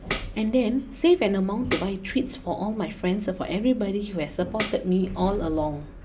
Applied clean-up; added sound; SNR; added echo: none; Tambourine; 3 dB; none.